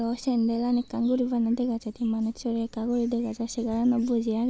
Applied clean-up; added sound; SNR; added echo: none; none; none; none.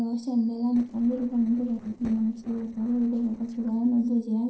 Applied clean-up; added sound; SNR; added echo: neural separator model SepFormer DNS4.